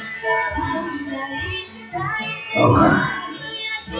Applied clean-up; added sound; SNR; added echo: classical method WPE with log-MMSE.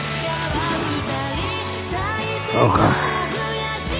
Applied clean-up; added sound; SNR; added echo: none; none; none; none.